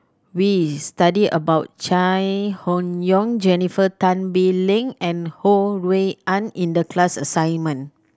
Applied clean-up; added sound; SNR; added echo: none; none; none; none.